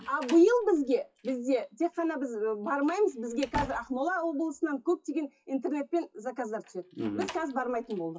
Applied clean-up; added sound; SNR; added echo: classical method WPE with log-MMSE.